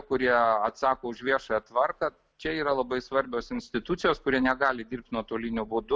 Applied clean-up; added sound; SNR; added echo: none; none; none; none.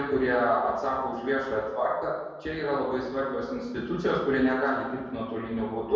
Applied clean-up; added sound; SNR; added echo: none; none; none; reverberation time 1.2 s.